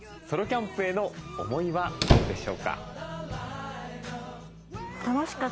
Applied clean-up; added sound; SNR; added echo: none; Squeak; -3 dB; none.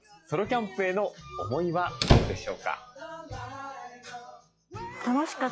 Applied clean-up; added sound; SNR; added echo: classical method log-MMSE.